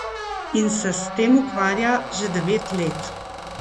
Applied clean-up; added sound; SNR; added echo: none; Squeak; 9 dB; none.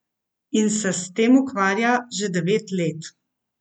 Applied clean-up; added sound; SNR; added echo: none; none; none; none.